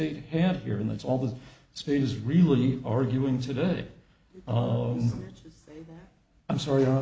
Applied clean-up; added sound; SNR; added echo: none; none; none; none.